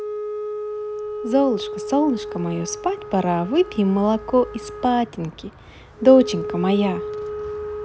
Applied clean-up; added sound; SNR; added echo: none; Wind instrument, woodwind instrument; 9 dB; none.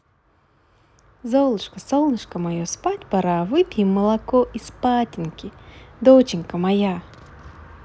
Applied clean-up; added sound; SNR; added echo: none; none; none; none.